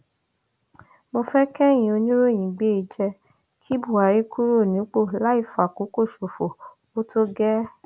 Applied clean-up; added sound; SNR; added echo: none; none; none; none.